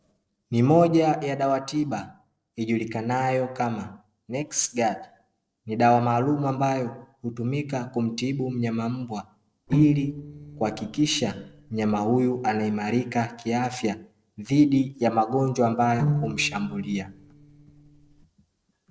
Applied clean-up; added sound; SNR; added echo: neural separator model SepFormer DNS4.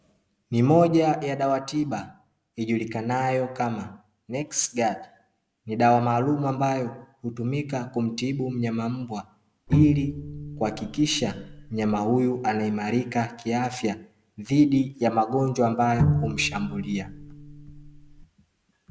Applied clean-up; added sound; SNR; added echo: none; Bowed string instrument; 3 dB; none.